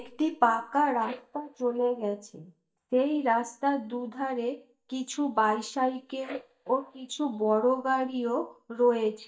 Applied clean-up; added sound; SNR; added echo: neural mask model DeepFilterNet 3.